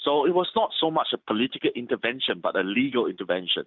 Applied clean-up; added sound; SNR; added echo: none; none; none; none.